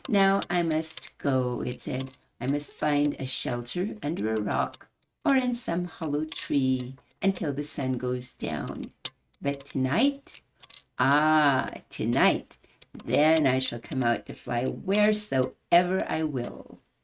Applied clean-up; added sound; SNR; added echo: neural mask model RNNoise.